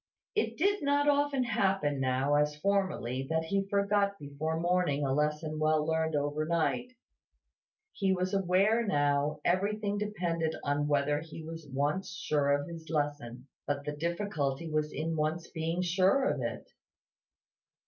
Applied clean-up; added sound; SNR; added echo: none; none; none; none.